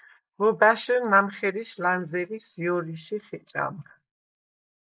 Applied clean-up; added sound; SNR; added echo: neural mask model Resemble Enhance denoiser.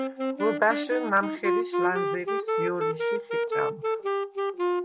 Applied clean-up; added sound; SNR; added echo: none; Wind instrument, woodwind instrument; -2 dB; none.